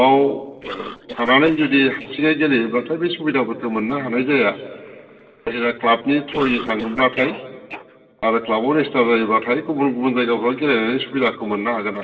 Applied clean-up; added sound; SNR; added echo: neural separator model SepFormer DNS4.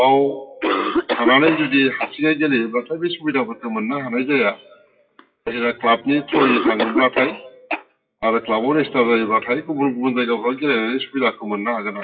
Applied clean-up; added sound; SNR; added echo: classical method WPE with log-MMSE.